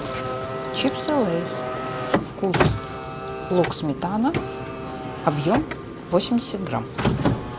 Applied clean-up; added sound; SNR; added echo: none; Car; 1 dB; none.